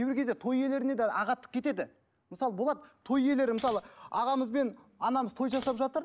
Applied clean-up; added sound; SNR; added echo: none; Scissors; 16 dB; none.